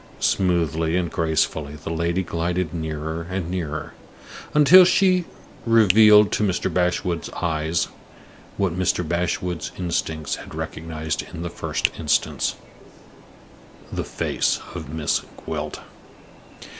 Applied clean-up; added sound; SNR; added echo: none; Finger snapping; 8 dB; none.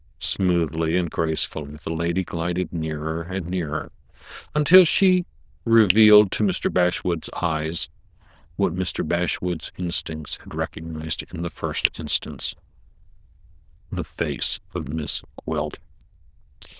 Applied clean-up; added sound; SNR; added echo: neural diffusion model UNIVERSE++.